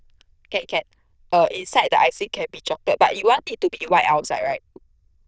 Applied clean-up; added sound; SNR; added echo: neural diffusion model UNIVERSE++.